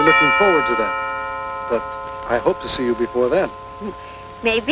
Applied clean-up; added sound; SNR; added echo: none; Doorbell; 1 dB; none.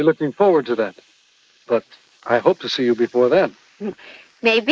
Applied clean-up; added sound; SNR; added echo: neural mask model Resemble Enhance denoiser.